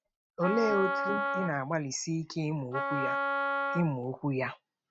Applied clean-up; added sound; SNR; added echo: neural mask model RNNoise.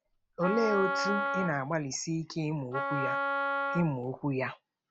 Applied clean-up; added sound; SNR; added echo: none; Wind instrument, woodwind instrument; 1 dB; none.